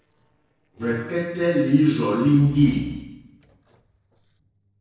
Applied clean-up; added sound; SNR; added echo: neural separator model SepFormer DNS4.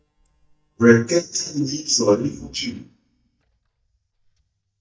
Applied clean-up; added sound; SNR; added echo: neural mask model DeepFilterNet 3.